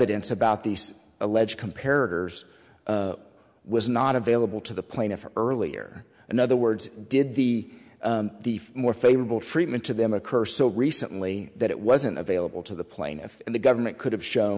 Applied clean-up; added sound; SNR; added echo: none; none; none; none.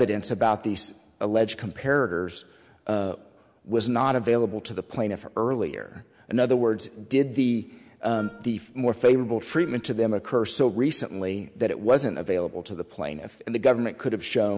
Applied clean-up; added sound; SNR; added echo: none; Wind instrument, woodwind instrument; 19 dB; none.